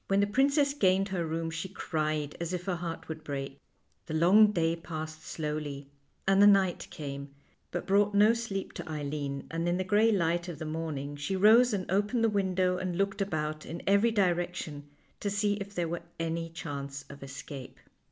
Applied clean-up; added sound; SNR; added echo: none; none; none; none.